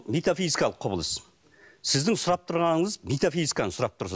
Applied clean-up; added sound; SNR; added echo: none; none; none; none.